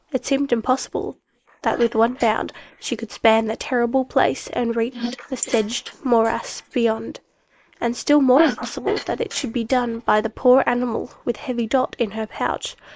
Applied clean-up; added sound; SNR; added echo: neural mask model Resemble Enhance denoiser.